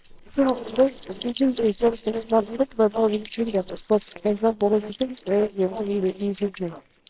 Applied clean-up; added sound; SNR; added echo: neural separator model SepFormer WHAMR!.